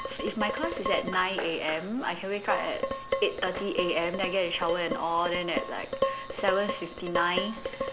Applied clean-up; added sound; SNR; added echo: none; Dishes, pots, and pans; 4 dB; none.